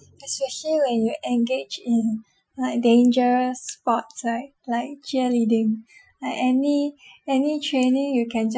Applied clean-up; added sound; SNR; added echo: classical method Wiener filter.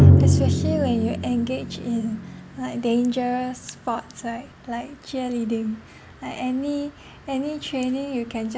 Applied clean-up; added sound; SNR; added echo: none; Drum; -2 dB; none.